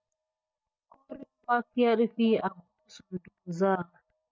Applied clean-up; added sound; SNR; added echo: neural mask model DeepFilterNet 3.